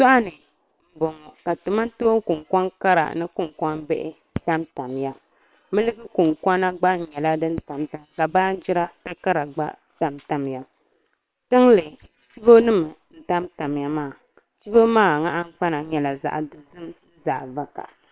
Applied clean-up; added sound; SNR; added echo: neural separator model SepFormer WHAM!.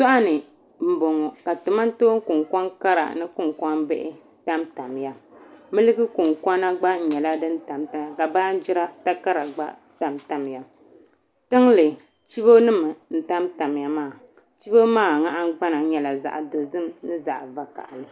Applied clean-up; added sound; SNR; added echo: none; none; none; none.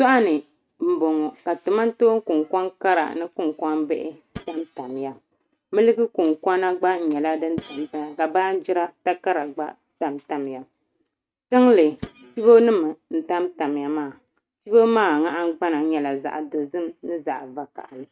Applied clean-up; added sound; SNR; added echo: neural mask model RNNoise.